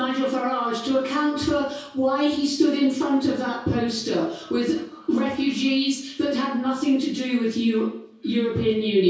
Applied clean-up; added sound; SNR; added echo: none; none; none; reverberation time 0.6 s.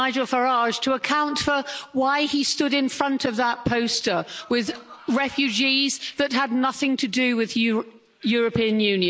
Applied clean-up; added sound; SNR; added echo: none; none; none; none.